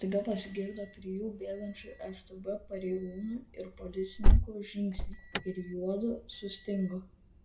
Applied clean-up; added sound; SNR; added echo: none; Alarm; -5 dB; reverberation time 0.4 s.